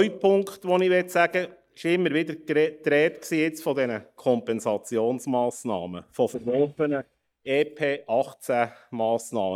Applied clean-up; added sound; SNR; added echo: neural mask model DeepFilterNet 3.